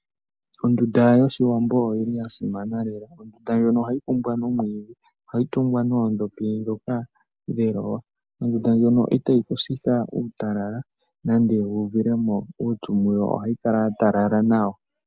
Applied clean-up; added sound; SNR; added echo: none; none; none; none.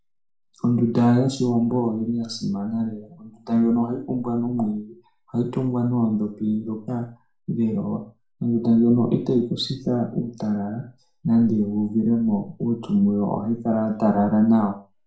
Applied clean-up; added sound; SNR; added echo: none; none; none; reverberation time 0.4 s.